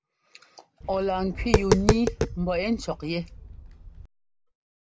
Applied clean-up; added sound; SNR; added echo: none; Tap; -1 dB; none.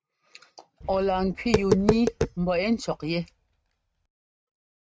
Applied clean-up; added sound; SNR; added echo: neural mask model RNNoise.